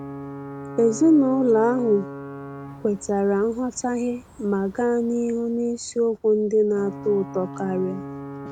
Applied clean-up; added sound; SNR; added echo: none; Alarm / Ocean / Boat, Water vehicle; 14 dB; none.